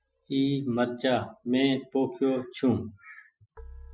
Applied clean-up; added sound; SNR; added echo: classical method spectral subtraction.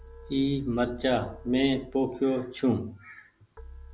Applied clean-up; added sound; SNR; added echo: none; Keyboard (musical); 19 dB; none.